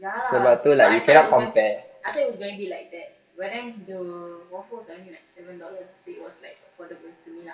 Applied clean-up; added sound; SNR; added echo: none; none; none; reverberation time 0.6 s.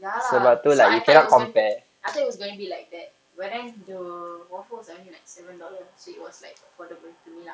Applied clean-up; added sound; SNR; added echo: none; none; none; none.